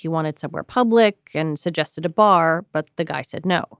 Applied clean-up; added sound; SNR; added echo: none; none; none; none.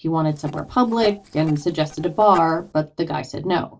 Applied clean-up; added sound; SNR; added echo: neural separator model SepFormer DNS4.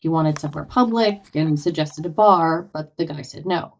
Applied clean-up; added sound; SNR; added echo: neural mask model DeepFilterNet 3.